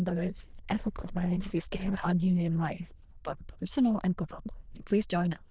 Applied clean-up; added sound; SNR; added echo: neural diffusion model UNIVERSE++.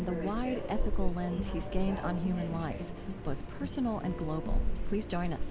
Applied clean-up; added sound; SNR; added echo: none; Subway, metro, underground; -1 dB; none.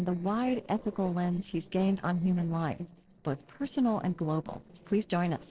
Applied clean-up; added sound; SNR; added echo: neural separator model SepFormer DNS4.